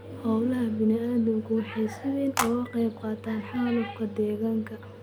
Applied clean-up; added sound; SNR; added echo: none; Telephone; 9 dB; none.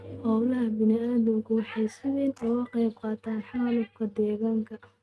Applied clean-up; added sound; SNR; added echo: neural mask model RNNoise.